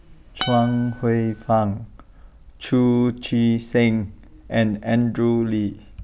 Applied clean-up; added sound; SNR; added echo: none; Acoustic guitar; 12 dB; none.